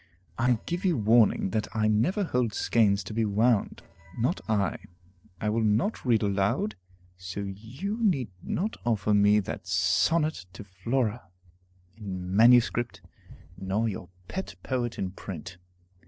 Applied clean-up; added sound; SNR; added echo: neural separator model SepFormer DNS4.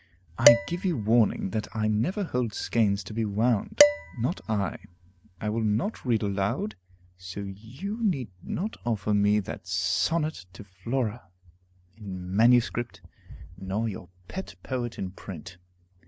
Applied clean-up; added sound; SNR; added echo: none; Dishes, pots, and pans; 1 dB; none.